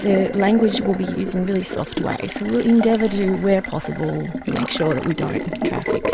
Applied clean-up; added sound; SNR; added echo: none; Water tap, faucet; 6 dB; none.